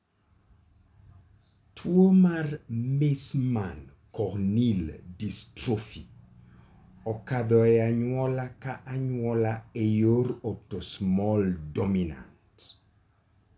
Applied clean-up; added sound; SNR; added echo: none; none; none; none.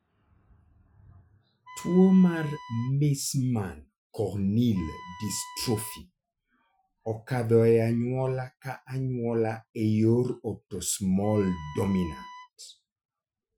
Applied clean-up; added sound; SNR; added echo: classical method Wiener filter.